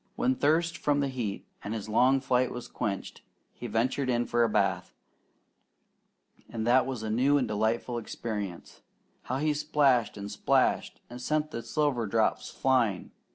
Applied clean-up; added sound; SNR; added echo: none; Rattle (instrument); 19 dB; none.